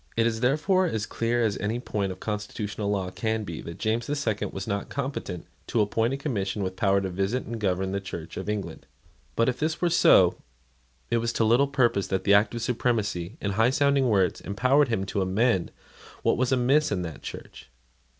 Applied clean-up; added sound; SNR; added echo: none; none; none; none.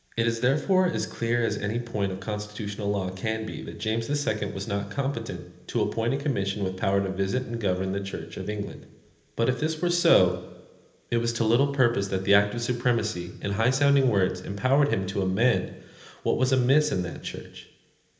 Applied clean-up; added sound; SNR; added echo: none; none; none; reverberation time 0.8 s.